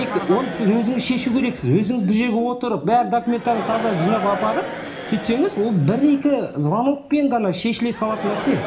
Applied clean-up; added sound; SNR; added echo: none; Crowd; 12 dB; reverberation time 0.4 s.